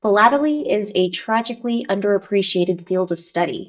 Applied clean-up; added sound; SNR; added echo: neural mask model DeepFilterNet 3.